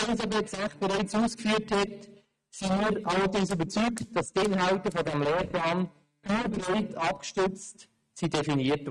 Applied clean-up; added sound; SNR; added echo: neural mask model RNNoise.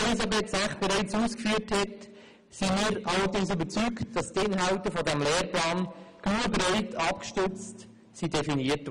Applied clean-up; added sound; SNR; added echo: none; none; none; none.